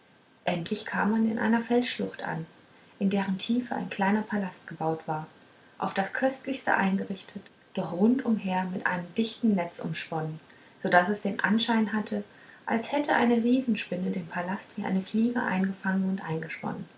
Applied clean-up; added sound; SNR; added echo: none; none; none; none.